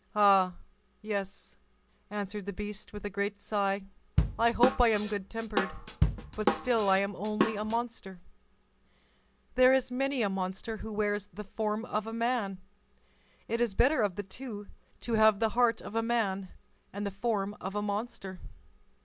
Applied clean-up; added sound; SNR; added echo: none; Drum / Drum kit; 1 dB; none.